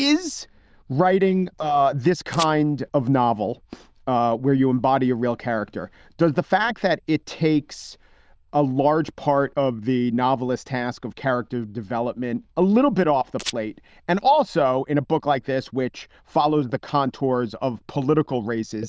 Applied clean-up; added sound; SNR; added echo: neural diffusion model UNIVERSE++.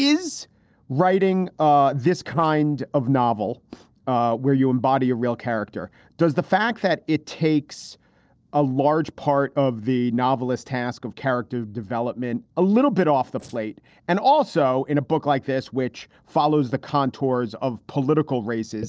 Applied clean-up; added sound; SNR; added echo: neural separator model SepFormer DNS4.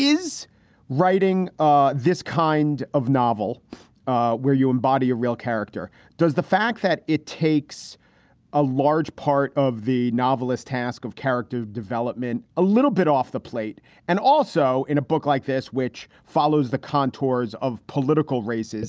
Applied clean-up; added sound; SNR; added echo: none; none; none; none.